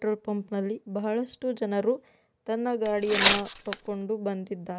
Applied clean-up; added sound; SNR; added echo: none; Tearing; -1 dB; none.